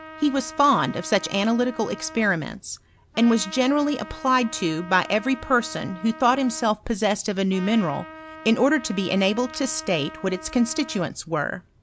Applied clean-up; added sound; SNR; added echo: none; Trumpet; 17 dB; none.